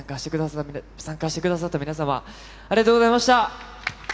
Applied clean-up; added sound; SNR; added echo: none; none; none; none.